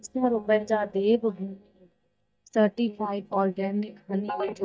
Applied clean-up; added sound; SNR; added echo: neural mask model DeepFilterNet 3.